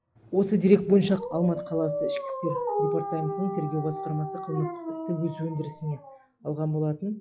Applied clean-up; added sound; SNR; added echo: classical method log-MMSE.